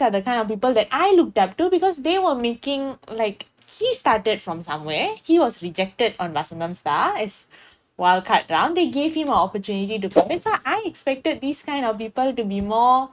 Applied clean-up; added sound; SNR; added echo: neural mask model RNNoise.